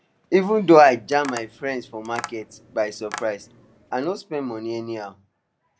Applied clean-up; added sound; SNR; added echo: none; Tap; 17 dB; none.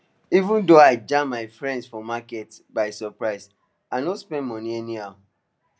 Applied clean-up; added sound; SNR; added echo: none; none; none; none.